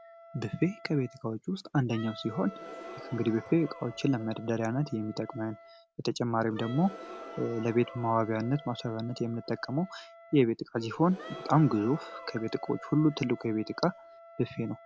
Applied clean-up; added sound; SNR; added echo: none; Gasp + Wind instrument, woodwind instrument; 17 dB; none.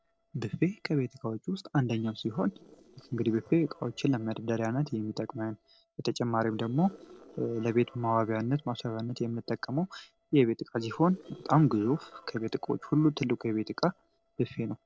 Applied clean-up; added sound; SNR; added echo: neural separator model SepFormer DNS4.